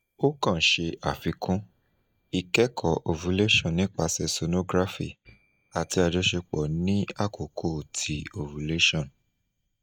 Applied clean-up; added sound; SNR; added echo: neural mask model DeepFilterNet 3.